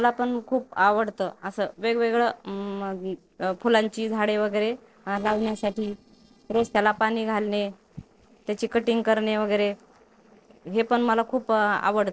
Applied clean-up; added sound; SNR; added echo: neural separator model SepFormer DNS4.